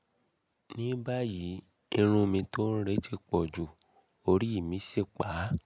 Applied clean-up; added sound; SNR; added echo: none; none; none; none.